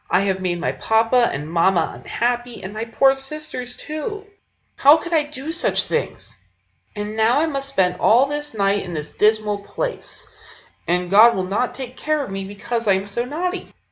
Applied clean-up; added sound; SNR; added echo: none; none; none; none.